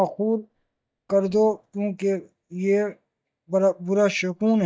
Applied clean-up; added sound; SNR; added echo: neural mask model DeepFilterNet 3.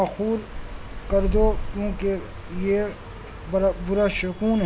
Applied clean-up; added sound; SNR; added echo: none; Car passing by; 5 dB; none.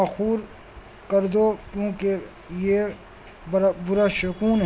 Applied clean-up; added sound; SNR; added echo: none; none; none; none.